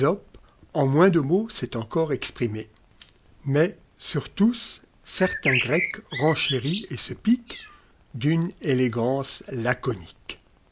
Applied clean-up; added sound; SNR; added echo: none; Bird; 5 dB; none.